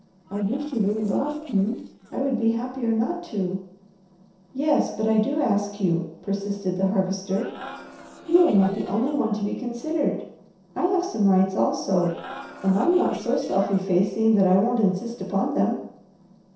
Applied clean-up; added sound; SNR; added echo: neural separator model SepFormer DNS4.